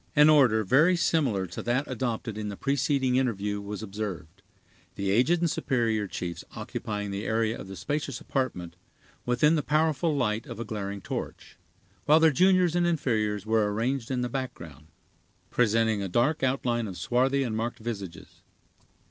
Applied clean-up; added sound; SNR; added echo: none; none; none; none.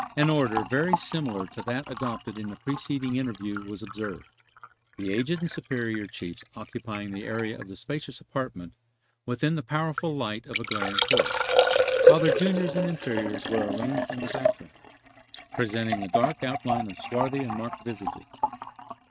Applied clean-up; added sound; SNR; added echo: neural mask model RNNoise.